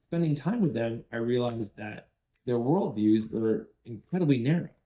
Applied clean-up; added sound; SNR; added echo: neural mask model DeepFilterNet 3.